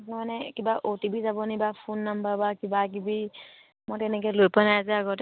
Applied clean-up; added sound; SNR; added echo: none; none; none; none.